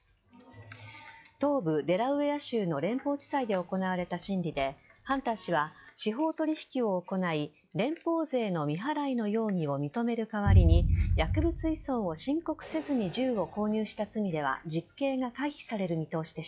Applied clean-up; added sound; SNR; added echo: classical method log-MMSE.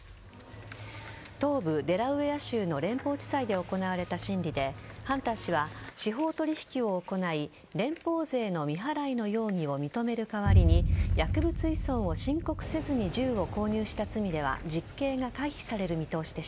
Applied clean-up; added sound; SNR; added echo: none; Boom; 3 dB; none.